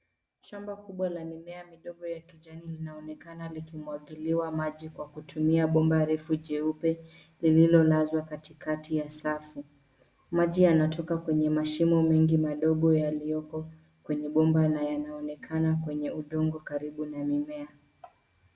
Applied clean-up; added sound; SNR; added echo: none; none; none; none.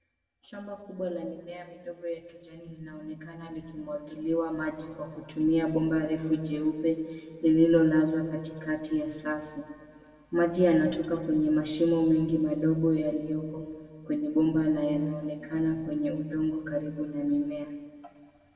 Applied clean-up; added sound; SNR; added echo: none; none; none; reverberation time 1.7 s.